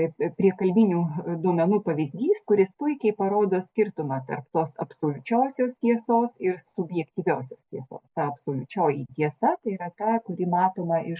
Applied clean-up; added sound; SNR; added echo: none; none; none; none.